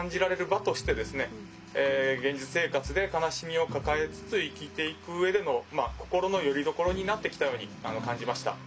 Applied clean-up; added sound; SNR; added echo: none; none; none; none.